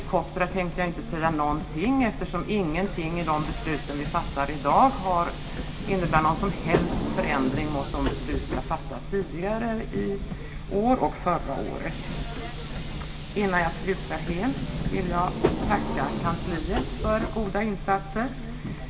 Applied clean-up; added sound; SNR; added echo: none; Subway, metro, underground; 4 dB; reverberation time 0.5 s.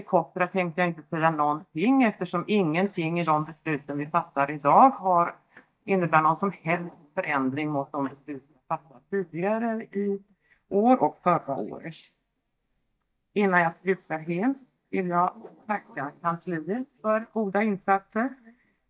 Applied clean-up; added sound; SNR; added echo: neural mask model DeepFilterNet 3.